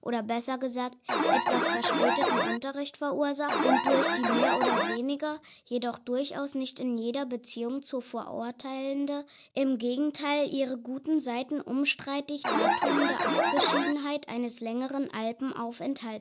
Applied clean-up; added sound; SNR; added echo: none; Alarm; -5 dB; none.